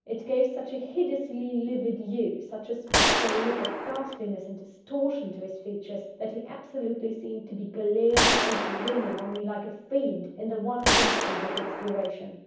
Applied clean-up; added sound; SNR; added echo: none; Gunshot, gunfire; -4 dB; reverberation time 0.9 s.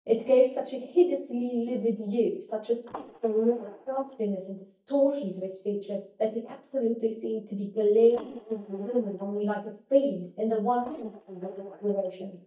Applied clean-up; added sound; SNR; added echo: neural mask model DeepFilterNet 3.